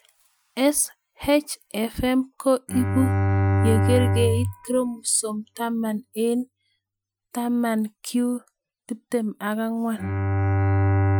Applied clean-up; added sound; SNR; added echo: classical method Wiener filter.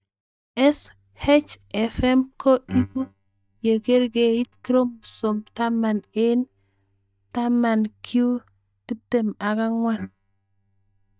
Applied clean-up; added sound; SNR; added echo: neural mask model DeepFilterNet 3.